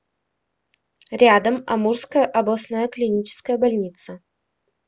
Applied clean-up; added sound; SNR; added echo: none; none; none; none.